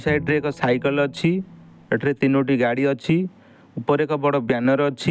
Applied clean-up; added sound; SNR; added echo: none; Bowed string instrument; 17 dB; none.